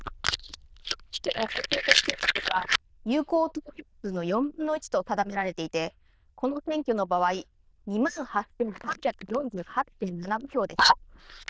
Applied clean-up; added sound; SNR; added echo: neural diffusion model UNIVERSE++.